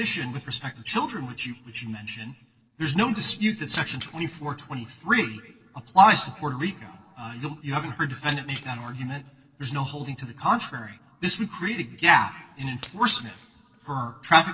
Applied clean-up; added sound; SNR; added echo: neural separator model SepFormer DNS4.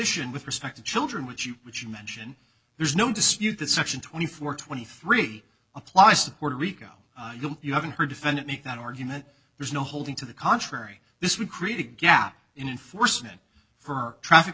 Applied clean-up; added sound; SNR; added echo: none; none; none; none.